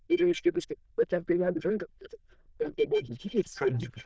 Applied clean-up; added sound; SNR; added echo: neural diffusion model UNIVERSE++.